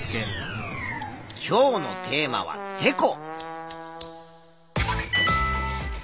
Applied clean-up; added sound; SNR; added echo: none; none; none; none.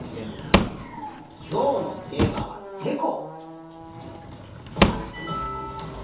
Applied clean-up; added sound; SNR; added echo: none; Drawer open or close / Wood; -2 dB; reverberation time 0.6 s.